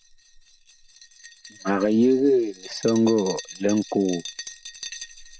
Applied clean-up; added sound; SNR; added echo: none; Glass; 16 dB; none.